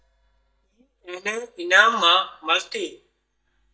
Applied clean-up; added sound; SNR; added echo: neural mask model DeepFilterNet 3.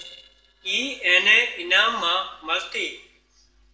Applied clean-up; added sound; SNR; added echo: neural separator model SepFormer DNS4.